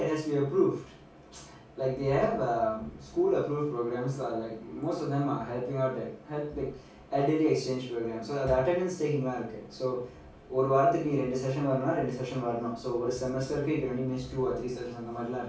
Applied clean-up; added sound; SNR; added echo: none; none; none; reverberation time 0.3 s.